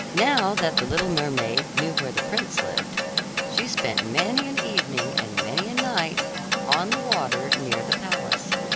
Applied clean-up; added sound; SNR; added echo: none; Clock; -3 dB; none.